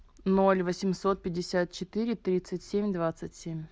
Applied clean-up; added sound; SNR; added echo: none; none; none; none.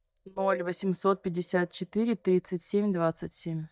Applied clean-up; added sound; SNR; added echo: neural mask model DeepFilterNet 3.